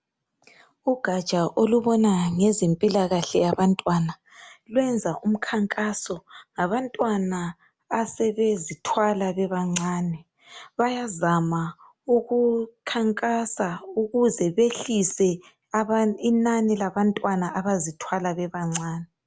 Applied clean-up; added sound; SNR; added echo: none; none; none; none.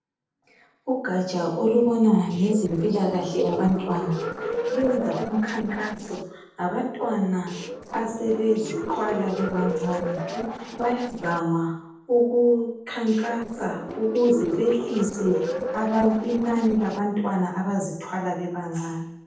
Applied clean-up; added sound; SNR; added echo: neural separator model SepFormer DNS4.